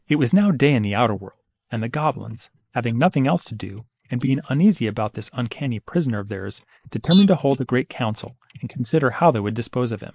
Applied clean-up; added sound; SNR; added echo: neural mask model Resemble Enhance denoiser.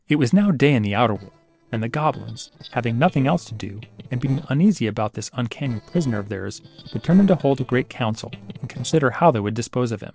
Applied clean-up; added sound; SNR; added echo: neural separator model SepFormer DNS4.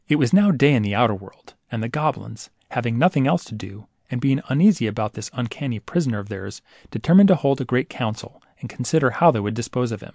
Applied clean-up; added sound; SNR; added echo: none; none; none; none.